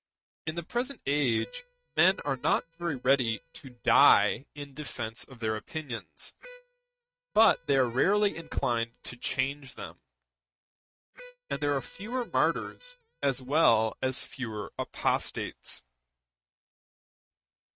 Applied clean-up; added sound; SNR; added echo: neural mask model RNNoise.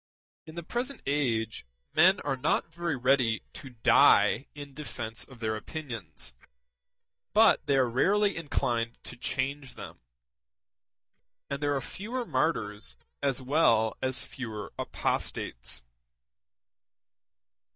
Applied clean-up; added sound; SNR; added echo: neural mask model DeepFilterNet 3.